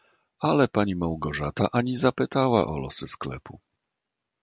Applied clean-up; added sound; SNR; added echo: none; none; none; none.